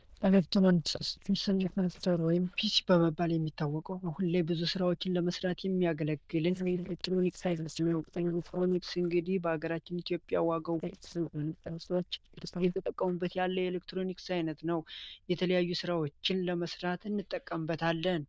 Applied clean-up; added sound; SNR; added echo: neural diffusion model UNIVERSE++.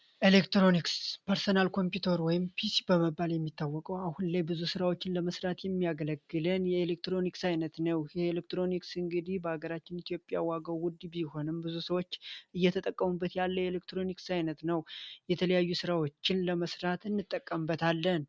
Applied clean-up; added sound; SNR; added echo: none; none; none; none.